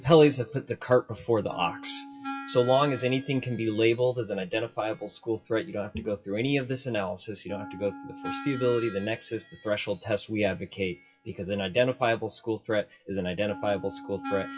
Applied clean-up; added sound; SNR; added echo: classical method WPE with log-MMSE.